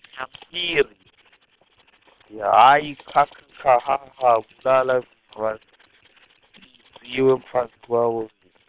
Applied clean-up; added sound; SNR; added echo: neural separator model SepFormer WHAM!.